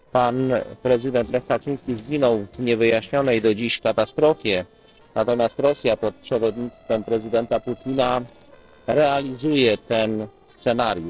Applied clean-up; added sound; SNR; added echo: neural separator model SepFormer DNS4.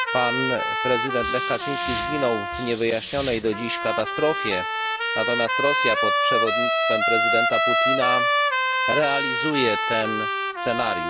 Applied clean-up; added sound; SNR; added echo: none; Hiss + Trumpet; -3 dB; none.